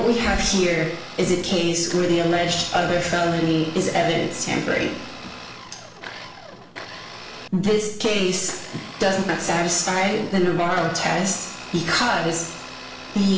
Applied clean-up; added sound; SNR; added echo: none; Domestic sounds, home sounds; 15 dB; reverberation time 0.7 s.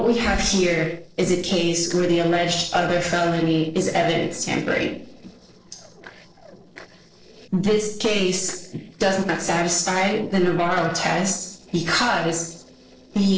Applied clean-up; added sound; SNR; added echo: neural separator model SepFormer DNS4.